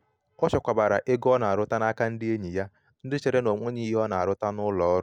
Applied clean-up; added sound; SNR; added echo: none; none; none; none.